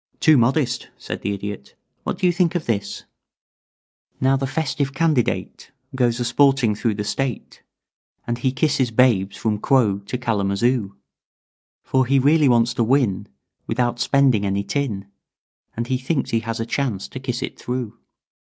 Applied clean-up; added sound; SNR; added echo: none; none; none; none.